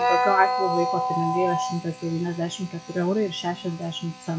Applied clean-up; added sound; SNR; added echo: classical method log-MMSE.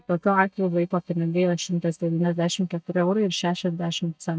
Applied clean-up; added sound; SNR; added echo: neural mask model DeepFilterNet 3.